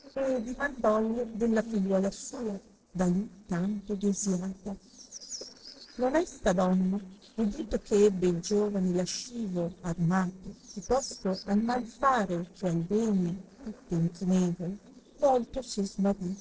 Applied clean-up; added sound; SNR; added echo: neural separator model SepFormer DNS4.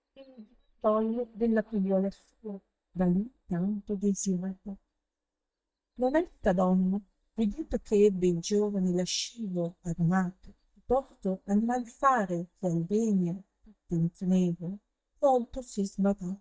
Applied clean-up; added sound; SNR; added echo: neural mask model DeepFilterNet 3.